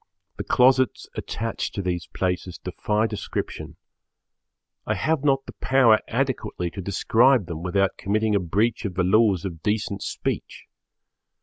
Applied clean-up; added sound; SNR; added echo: none; none; none; none.